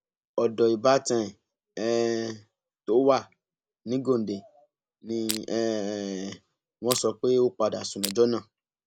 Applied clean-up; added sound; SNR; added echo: none; Crushing; 8 dB; none.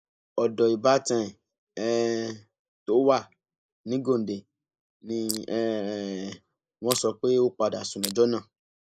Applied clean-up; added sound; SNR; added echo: neural mask model Resemble Enhance denoiser.